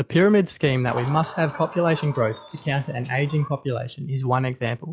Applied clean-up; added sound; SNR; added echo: classical method log-MMSE.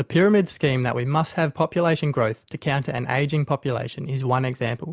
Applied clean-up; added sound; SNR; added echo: none; none; none; none.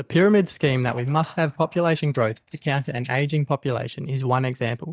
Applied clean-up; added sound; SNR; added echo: neural mask model DeepFilterNet 3.